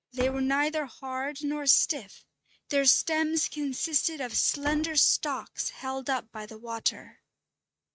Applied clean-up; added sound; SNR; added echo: neural mask model RNNoise.